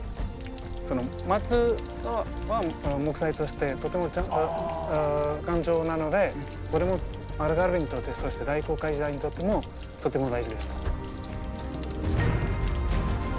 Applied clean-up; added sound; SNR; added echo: none; Stream / Trickle, dribble / Splash, splatter; 20 dB; none.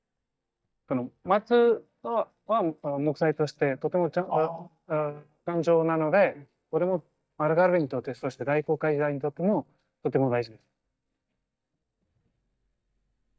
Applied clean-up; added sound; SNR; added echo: neural mask model DeepFilterNet 3.